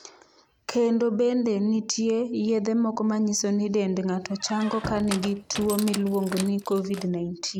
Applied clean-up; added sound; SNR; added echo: none; Squeak; 12 dB; none.